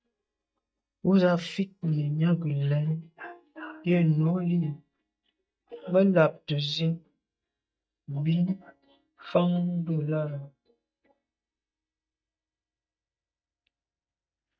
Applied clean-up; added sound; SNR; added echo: neural mask model DeepFilterNet 3.